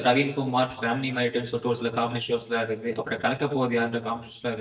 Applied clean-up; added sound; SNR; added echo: neural mask model DeepFilterNet 3.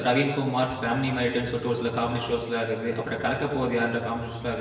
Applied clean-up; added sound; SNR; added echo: none; Bowed string instrument; 19 dB; reverberation time 1.2 s.